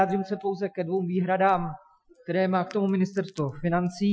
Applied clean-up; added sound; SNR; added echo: classical method Wiener filter.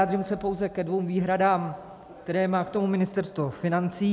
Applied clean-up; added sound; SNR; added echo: none; none; none; none.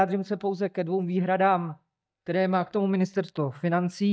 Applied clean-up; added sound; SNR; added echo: neural mask model DeepFilterNet 3.